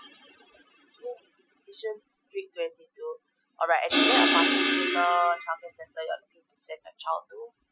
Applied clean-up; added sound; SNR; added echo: classical method Wiener filter.